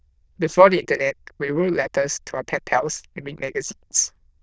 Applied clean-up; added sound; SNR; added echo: neural diffusion model UNIVERSE++.